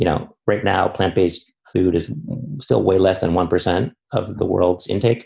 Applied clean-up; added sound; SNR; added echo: none; none; none; none.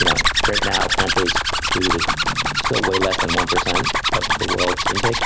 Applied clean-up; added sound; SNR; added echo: none; Zipper (clothing); -5 dB; none.